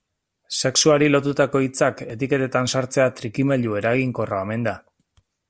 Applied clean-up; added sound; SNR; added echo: none; none; none; none.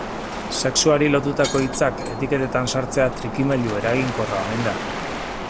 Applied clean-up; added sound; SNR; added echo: none; Shatter + Waves, surf; 6 dB; none.